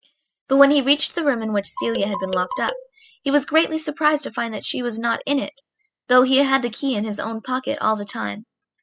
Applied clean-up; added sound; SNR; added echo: classical method spectral subtraction.